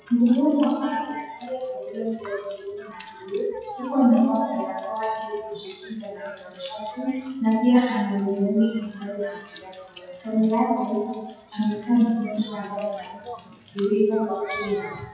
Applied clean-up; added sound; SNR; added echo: classical method WPE with log-MMSE.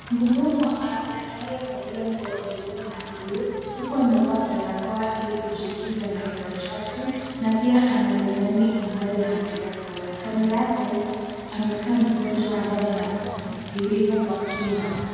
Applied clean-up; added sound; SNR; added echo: none; Crackle; 14 dB; reverberation time 2.0 s.